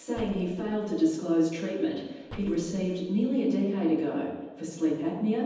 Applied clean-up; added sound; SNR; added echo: none; Slam; 19 dB; reverberation time 1.1 s.